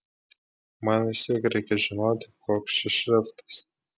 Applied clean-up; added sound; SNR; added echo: none; none; none; none.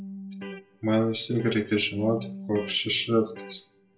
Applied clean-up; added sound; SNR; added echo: none; Electric guitar; 13 dB; reverberation time 0.3 s.